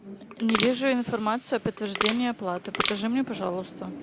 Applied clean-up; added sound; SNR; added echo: none; Crushing; 0 dB; none.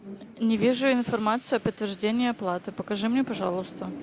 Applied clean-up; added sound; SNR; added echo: none; none; none; none.